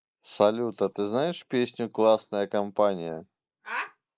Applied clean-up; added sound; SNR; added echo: neural mask model Resemble Enhance denoiser.